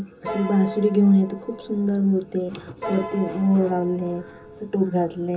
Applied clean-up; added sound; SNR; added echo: none; Piano; 14 dB; reverberation time 0.2 s.